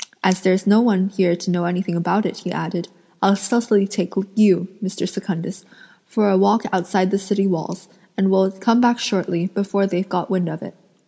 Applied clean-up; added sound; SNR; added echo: none; none; none; none.